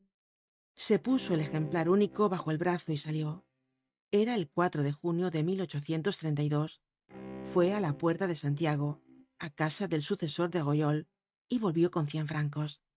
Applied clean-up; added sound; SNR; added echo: neural mask model RNNoise.